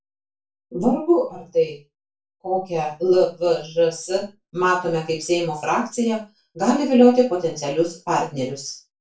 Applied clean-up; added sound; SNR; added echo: none; none; none; reverberation time 0.2 s.